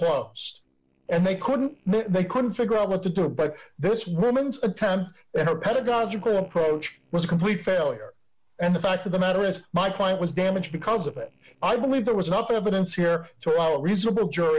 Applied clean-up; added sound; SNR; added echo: neural separator model SepFormer DNS4.